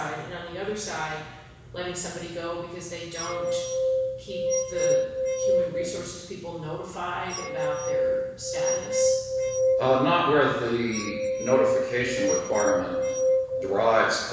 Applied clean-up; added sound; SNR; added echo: none; Glass; -2 dB; reverberation time 1.1 s.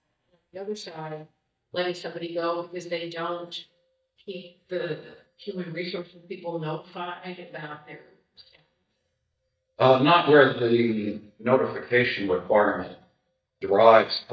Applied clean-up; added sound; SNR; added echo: neural mask model DeepFilterNet 3.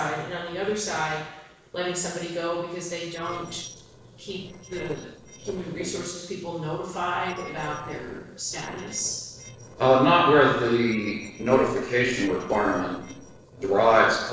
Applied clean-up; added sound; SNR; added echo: neural separator model SepFormer DNS4.